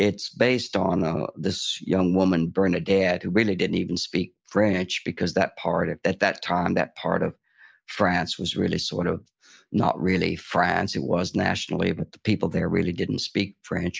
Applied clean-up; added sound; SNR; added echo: none; none; none; none.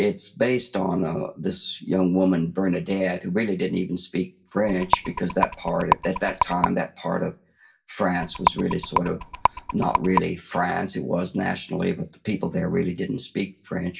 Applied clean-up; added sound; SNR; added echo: none; Rattle; 1 dB; reverberation time 0.2 s.